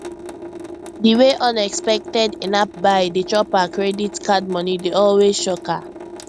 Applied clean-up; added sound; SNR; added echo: none; Drip / Sink (filling or washing) / Water tap, faucet; 14 dB; none.